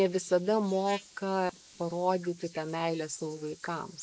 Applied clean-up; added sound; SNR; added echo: neural mask model Resemble Enhance denoiser.